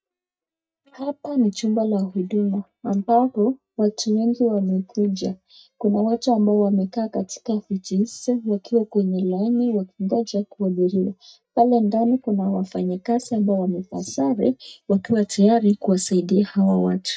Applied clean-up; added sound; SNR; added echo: neural mask model DeepFilterNet 3.